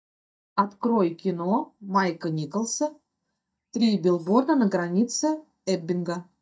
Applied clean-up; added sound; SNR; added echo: neural mask model DeepFilterNet 3.